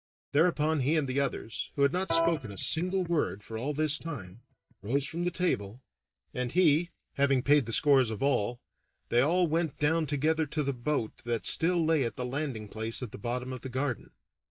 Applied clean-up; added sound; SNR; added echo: neural mask model DeepFilterNet 3.